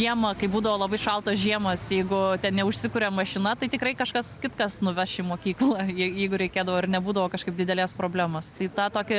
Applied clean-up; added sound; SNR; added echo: none; none; none; none.